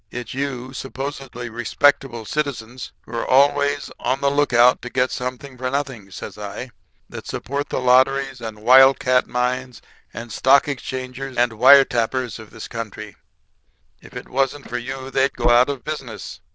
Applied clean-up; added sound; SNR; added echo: neural diffusion model UNIVERSE++.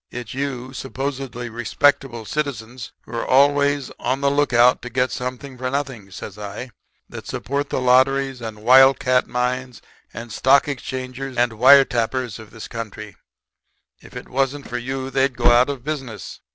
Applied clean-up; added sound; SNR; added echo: none; Slam / Car; 3 dB; none.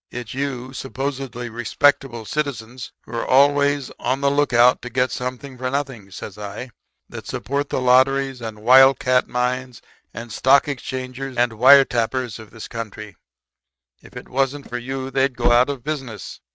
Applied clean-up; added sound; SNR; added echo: neural mask model RNNoise.